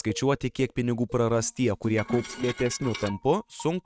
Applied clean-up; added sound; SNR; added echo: neural mask model RNNoise.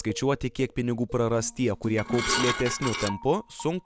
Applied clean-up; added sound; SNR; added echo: none; Dishes, pots, and pans / Glass; 3 dB; none.